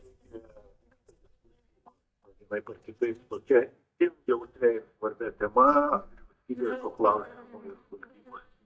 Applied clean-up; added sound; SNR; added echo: neural mask model DeepFilterNet 3.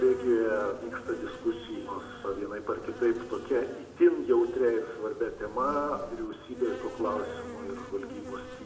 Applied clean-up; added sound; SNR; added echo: none; Insect; 13 dB; reverberation time 0.6 s.